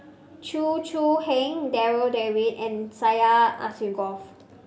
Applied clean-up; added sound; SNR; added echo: none; none; none; none.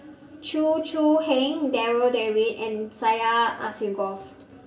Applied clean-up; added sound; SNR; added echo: none; none; none; reverberation time 0.2 s.